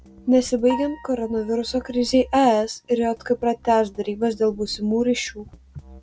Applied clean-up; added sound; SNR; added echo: none; Piano + Drum kit; 20 dB; none.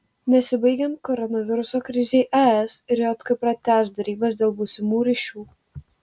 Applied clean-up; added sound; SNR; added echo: none; none; none; none.